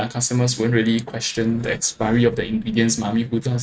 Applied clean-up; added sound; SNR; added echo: neural mask model RNNoise.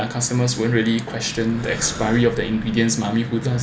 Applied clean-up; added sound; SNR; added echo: none; Breathing; 14 dB; none.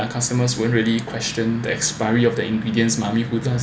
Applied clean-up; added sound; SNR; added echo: none; none; none; none.